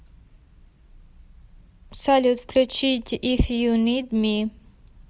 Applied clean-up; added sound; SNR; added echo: none; none; none; none.